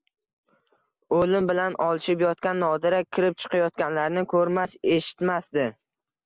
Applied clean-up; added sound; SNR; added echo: none; none; none; none.